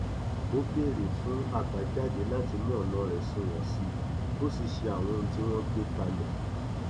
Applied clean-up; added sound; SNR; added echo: none; Mechanical fan; -3 dB; none.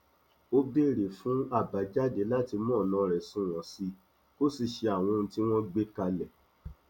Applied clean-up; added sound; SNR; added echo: none; none; none; none.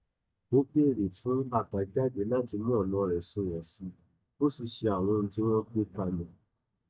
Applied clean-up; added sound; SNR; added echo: neural mask model DeepFilterNet 3.